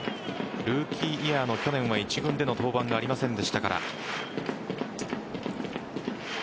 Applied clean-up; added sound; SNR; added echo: none; none; none; none.